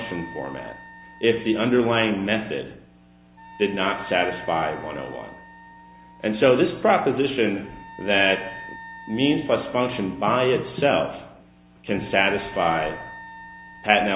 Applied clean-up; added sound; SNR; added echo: none; Wind instrument, woodwind instrument; 19 dB; none.